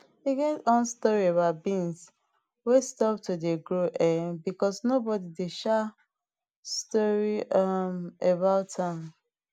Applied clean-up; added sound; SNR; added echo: none; none; none; none.